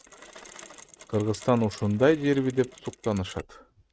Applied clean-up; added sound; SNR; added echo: neural mask model RNNoise.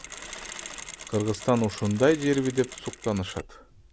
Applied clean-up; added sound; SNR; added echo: none; Mechanisms; 14 dB; none.